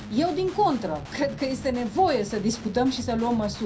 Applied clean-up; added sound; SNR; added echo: none; Guitar; 12 dB; reverberation time 0.3 s.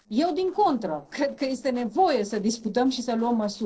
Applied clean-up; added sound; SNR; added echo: neural separator model SepFormer DNS4.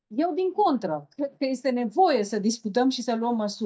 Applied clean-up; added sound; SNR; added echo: neural mask model DeepFilterNet 3.